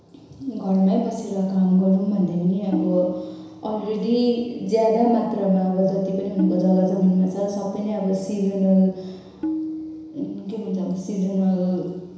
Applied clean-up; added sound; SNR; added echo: none; Tabla; 12 dB; reverberation time 1.0 s.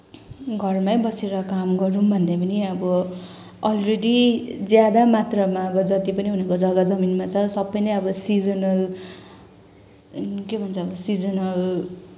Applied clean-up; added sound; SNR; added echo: none; none; none; none.